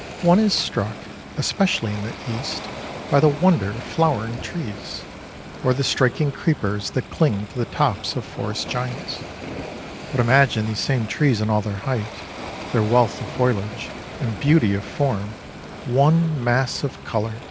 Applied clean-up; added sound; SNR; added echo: none; Waves, surf; 12 dB; none.